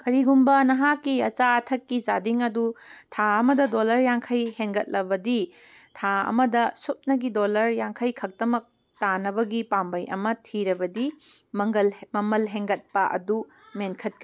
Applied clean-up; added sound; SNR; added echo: none; none; none; none.